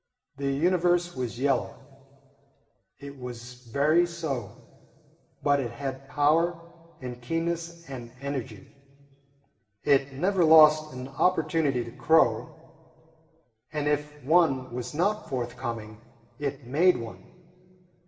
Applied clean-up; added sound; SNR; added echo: none; none; none; reverberation time 1.6 s.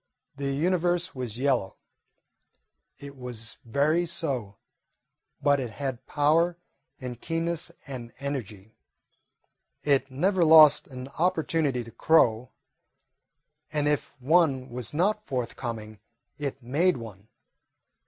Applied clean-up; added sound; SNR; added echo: none; none; none; none.